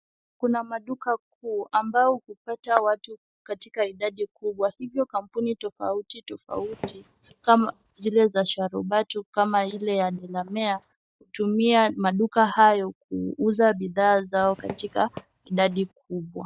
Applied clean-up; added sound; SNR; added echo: neural mask model DeepFilterNet 3.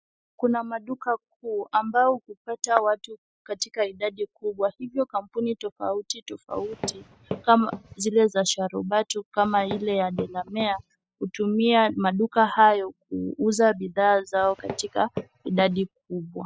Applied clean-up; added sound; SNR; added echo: classical method spectral subtraction.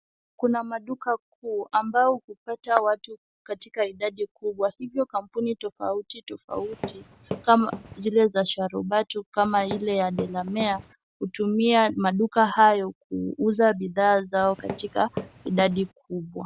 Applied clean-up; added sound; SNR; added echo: none; Walk, footsteps; 12 dB; none.